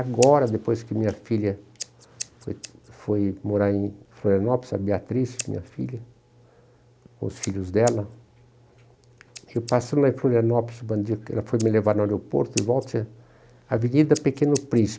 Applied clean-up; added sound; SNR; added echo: none; Scissors; 18 dB; none.